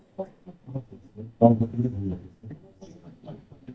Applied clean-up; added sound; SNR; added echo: neural mask model DeepFilterNet 3.